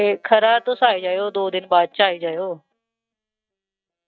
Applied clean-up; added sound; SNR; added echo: neural mask model DeepFilterNet 3.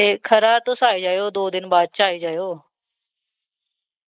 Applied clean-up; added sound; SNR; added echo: neural mask model Resemble Enhance denoiser.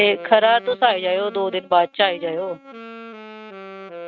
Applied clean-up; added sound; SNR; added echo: neural mask model RNNoise.